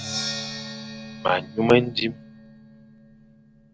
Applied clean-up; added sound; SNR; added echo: none; Percussion; 9 dB; none.